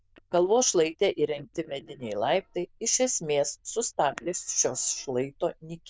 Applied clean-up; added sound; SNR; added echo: neural diffusion model UNIVERSE++.